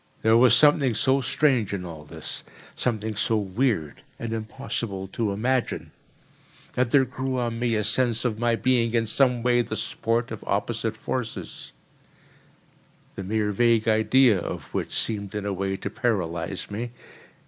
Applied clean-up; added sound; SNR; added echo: neural mask model Resemble Enhance denoiser.